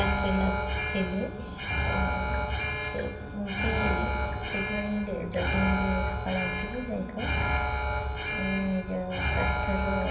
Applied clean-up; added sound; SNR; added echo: none; Alarm; -3 dB; reverberation time 1.9 s.